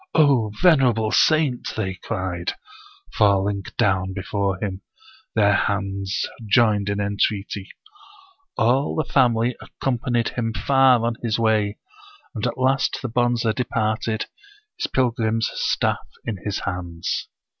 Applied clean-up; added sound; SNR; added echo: none; none; none; none.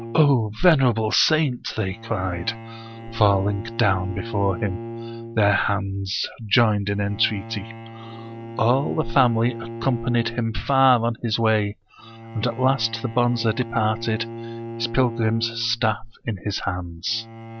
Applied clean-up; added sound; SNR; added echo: none; Bowed string instrument; 13 dB; none.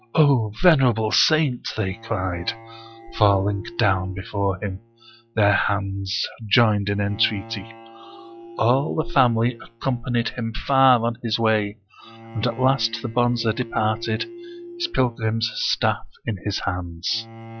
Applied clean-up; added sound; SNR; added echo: classical method log-MMSE.